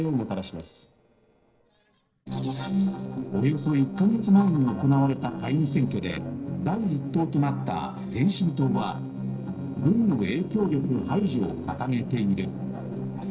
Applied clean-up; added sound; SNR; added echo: neural separator model SepFormer DNS4.